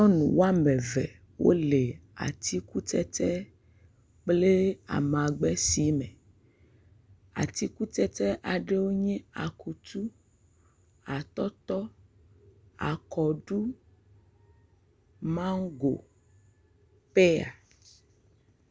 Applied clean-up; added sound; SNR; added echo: none; none; none; none.